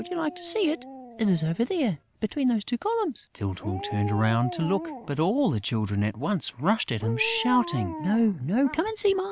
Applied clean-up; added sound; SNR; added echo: none; Dog; 14 dB; none.